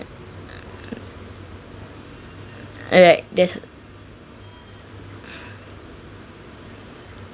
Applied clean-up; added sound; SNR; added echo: none; none; none; none.